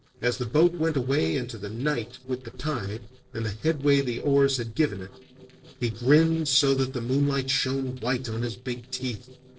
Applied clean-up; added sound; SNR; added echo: neural separator model SepFormer DNS4.